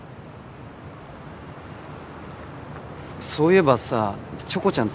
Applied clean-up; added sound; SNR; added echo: none; none; none; none.